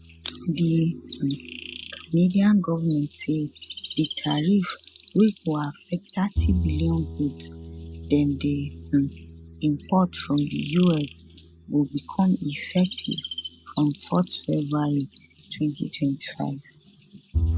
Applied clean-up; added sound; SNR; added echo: none; Chirp, tweet + Bowed string instrument; 8 dB; none.